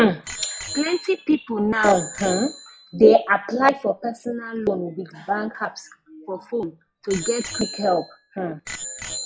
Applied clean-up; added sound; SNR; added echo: classical method log-MMSE.